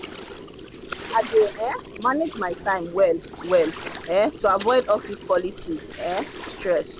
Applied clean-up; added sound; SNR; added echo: none; Gurgling; 13 dB; none.